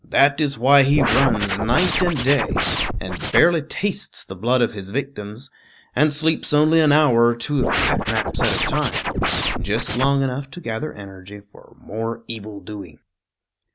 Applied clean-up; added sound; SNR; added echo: none; Scratching (performance technique); 1 dB; none.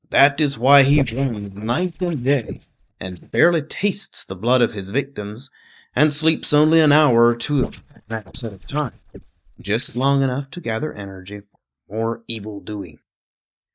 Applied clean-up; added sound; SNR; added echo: neural mask model DeepFilterNet 3.